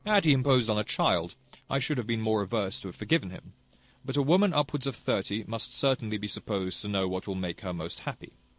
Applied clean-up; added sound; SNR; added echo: neural separator model SepFormer DNS4.